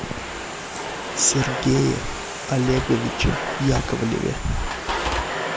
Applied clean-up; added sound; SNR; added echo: none; Domestic sounds, home sounds; 4 dB; none.